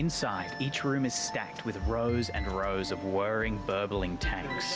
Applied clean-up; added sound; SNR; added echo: none; none; none; none.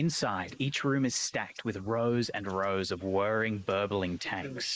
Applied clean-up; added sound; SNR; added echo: neural mask model Resemble Enhance denoiser.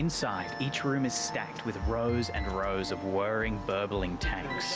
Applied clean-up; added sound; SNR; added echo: none; Bass guitar + Brass instrument; 15 dB; none.